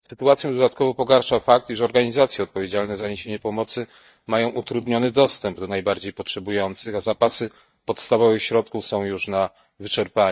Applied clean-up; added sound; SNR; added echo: neural mask model DeepFilterNet 3.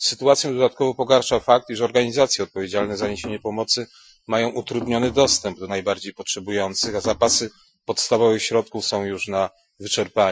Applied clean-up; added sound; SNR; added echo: classical method Wiener filter.